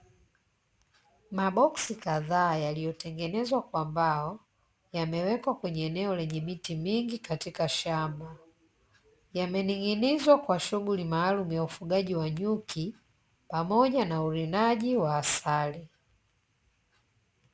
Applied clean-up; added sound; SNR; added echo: none; none; none; none.